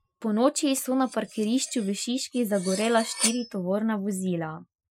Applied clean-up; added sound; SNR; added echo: classical method Wiener filter.